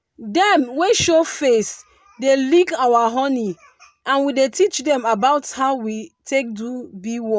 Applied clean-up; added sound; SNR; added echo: none; none; none; none.